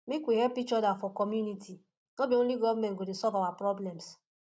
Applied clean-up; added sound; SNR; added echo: none; none; none; none.